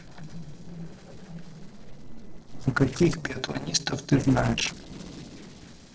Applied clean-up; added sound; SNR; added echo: neural separator model SepFormer DNS4.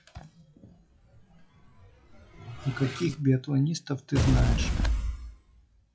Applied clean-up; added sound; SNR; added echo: classical method WPE with log-MMSE.